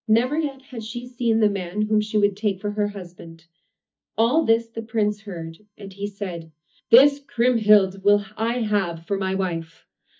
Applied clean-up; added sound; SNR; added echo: neural mask model DeepFilterNet 3.